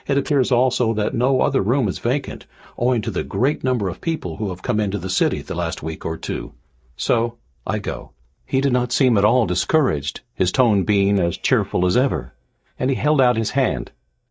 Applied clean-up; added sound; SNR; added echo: neural mask model DeepFilterNet 3.